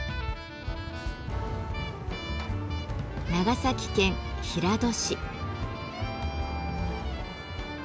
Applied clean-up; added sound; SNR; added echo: none; none; none; none.